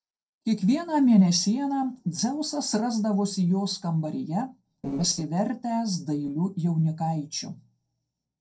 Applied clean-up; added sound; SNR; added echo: neural separator model SepFormer DNS4.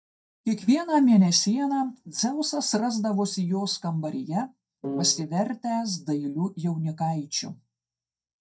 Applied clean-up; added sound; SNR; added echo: neural mask model DeepFilterNet 3.